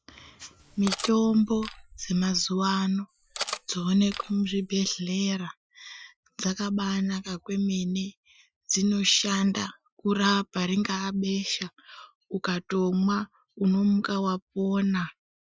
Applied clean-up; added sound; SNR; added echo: classical method Wiener filter.